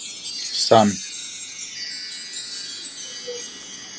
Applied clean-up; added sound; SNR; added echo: none; Chime; 8 dB; none.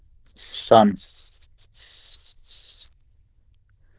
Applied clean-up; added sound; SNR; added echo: neural diffusion model UNIVERSE++.